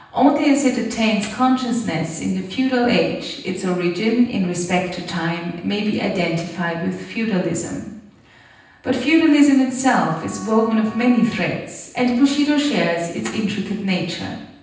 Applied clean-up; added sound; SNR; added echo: none; Wind instrument, woodwind instrument; 20 dB; reverberation time 0.9 s.